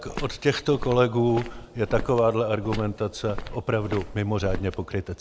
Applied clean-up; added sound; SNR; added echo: none; Walk, footsteps; 10 dB; none.